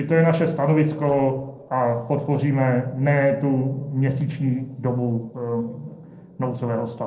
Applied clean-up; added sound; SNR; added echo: neural separator model SepFormer DNS4.